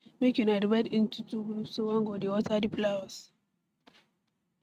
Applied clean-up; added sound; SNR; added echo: neural mask model RNNoise.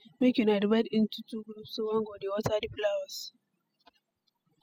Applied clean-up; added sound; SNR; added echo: classical method spectral subtraction.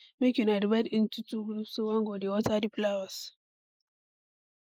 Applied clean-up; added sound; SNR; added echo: neural mask model Resemble Enhance denoiser.